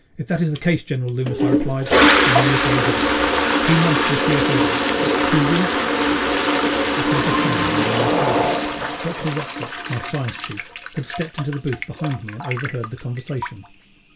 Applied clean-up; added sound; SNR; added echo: none; Toilet flush; -5 dB; reverberation time 0.1 s.